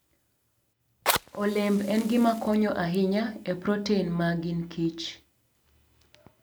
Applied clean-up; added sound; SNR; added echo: none; Fire; 11 dB; none.